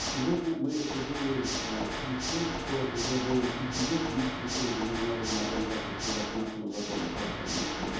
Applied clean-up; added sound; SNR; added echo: none; Water / Mechanisms; 2 dB; reverberation time 0.8 s.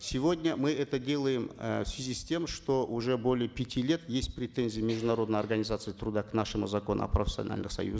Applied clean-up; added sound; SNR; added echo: none; none; none; none.